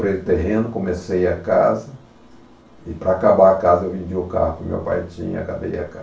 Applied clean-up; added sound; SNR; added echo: none; none; none; reverberation time 0.3 s.